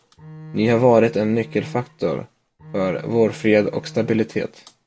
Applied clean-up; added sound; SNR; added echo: none; Bowed string instrument; 19 dB; none.